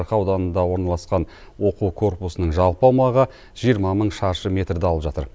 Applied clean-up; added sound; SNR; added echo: none; none; none; none.